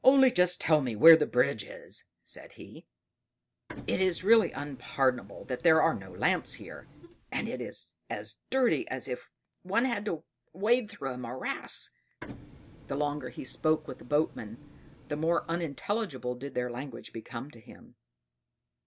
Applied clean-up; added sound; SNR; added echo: none; Printer; 19 dB; none.